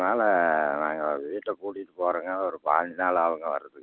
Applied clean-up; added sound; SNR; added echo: none; none; none; none.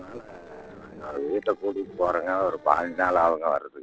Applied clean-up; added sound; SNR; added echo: neural separator model SepFormer DNS4.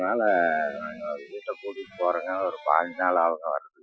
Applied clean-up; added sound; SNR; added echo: classical method Wiener filter.